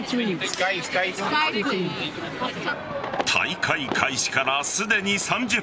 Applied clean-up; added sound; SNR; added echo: none; none; none; none.